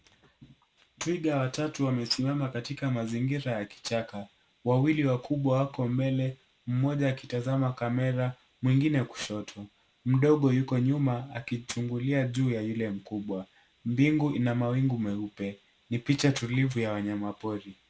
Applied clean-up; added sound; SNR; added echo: none; none; none; none.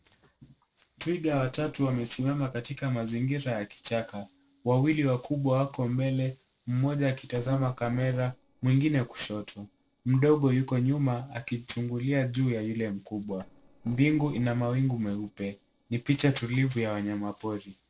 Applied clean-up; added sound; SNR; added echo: neural separator model SepFormer DNS4.